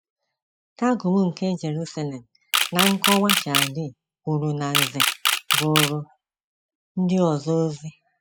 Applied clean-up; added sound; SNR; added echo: classical method spectral subtraction.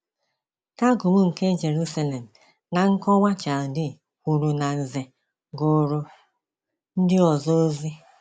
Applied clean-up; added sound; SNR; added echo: none; none; none; none.